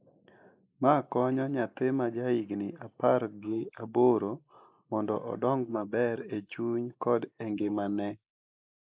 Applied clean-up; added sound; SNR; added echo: neural mask model Resemble Enhance denoiser.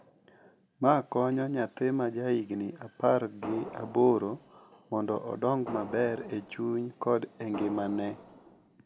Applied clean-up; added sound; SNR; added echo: none; Fireworks; 14 dB; none.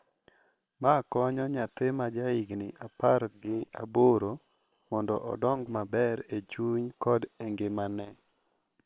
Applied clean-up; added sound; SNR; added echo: neural separator model SepFormer WHAM!.